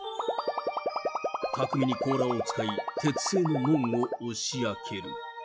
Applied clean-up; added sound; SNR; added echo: classical method log-MMSE.